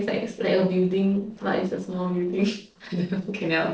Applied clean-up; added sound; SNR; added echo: neural separator model SepFormer DNS4.